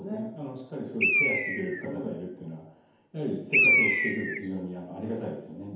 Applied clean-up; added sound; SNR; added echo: none; Bird; -5 dB; reverberation time 0.9 s.